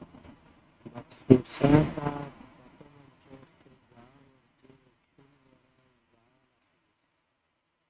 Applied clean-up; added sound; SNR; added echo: neural mask model RNNoise.